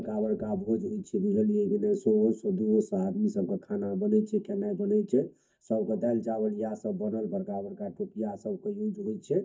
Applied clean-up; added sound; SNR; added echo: neural mask model DeepFilterNet 3.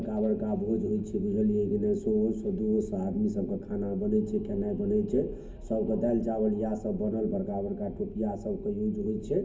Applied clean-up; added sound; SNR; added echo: none; Wind; 16 dB; reverberation time 0.3 s.